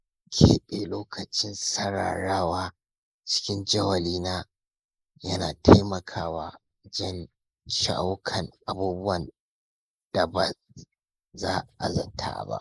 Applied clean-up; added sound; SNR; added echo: neural mask model Resemble Enhance denoiser.